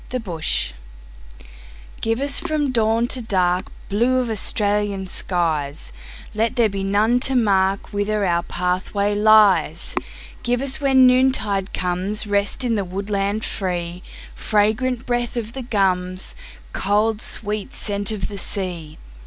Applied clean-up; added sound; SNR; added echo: none; none; none; none.